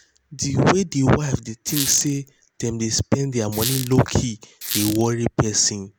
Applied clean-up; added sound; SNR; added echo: none; Squeak; 8 dB; none.